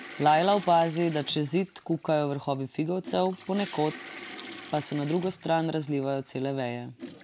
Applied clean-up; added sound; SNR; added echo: none; Toilet flush / Water; 17 dB; none.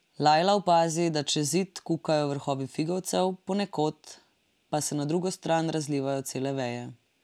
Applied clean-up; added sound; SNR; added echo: none; none; none; none.